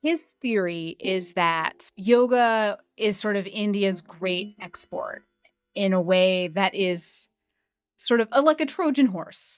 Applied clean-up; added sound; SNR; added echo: neural mask model DeepFilterNet 3.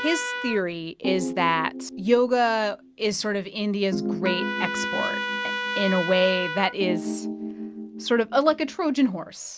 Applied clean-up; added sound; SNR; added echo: none; Trumpet; 9 dB; none.